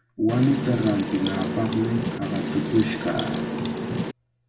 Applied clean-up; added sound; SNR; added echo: none; Wind; 2 dB; reverberation time 0.7 s.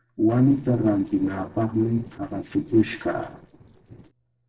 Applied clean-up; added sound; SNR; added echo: neural separator model SepFormer DNS4.